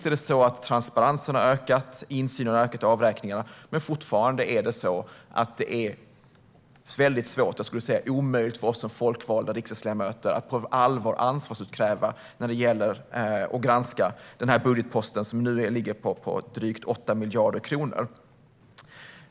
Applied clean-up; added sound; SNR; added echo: none; none; none; none.